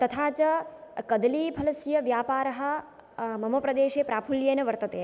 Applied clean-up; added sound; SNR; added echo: none; none; none; none.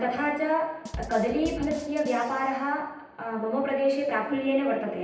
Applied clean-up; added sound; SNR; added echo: none; Drum kit; 13 dB; reverberation time 0.9 s.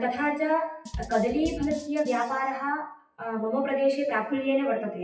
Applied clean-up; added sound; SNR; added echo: classical method WPE with log-MMSE.